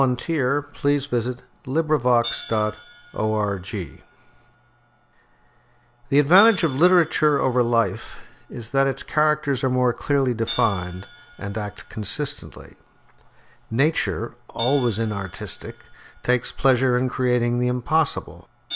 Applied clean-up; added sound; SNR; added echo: none; Hi-hat; 18 dB; none.